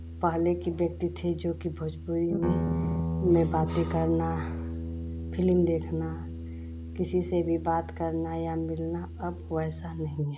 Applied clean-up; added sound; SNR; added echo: none; Guitar; 5 dB; none.